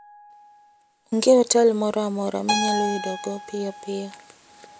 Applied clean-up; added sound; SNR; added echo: none; Keyboard (musical); 9 dB; none.